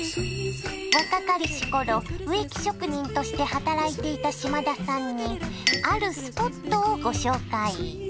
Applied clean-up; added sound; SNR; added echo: none; Chink, clink; 10 dB; none.